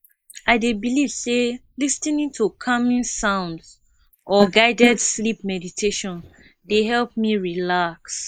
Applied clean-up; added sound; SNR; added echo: neural mask model Resemble Enhance denoiser.